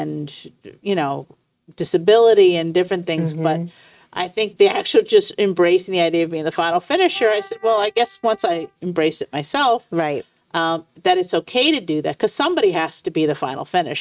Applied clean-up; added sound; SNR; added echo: neural mask model RNNoise.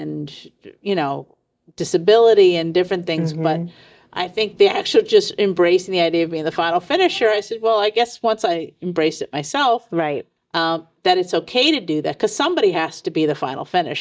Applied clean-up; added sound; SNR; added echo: neural mask model DeepFilterNet 3.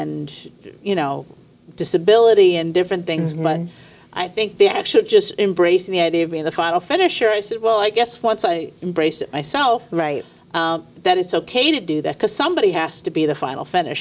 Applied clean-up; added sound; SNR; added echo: none; none; none; none.